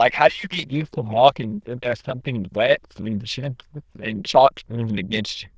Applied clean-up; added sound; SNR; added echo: neural diffusion model UNIVERSE++.